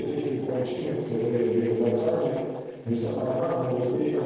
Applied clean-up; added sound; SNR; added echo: neural separator model SepFormer DNS4.